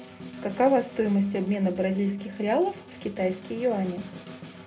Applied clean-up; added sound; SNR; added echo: none; Snare drum; 16 dB; reverberation time 0.2 s.